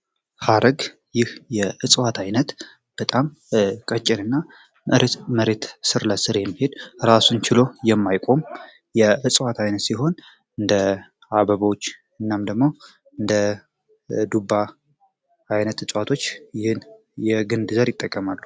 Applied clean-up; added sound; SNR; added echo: none; none; none; none.